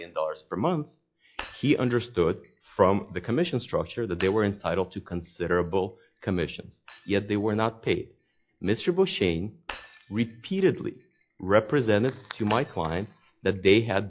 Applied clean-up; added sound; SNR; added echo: classical method log-MMSE.